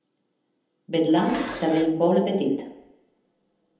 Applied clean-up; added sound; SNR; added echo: none; Dishes, pots, and pans; 14 dB; reverberation time 0.9 s.